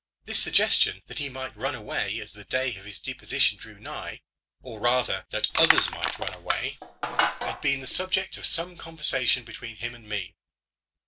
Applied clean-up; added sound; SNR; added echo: none; Crushing; -1 dB; none.